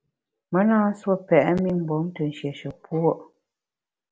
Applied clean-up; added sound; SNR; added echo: none; none; none; none.